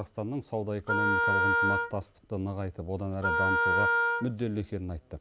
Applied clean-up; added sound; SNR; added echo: none; Wind instrument, woodwind instrument; -5 dB; none.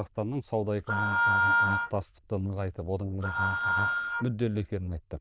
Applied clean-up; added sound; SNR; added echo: neural diffusion model UNIVERSE++.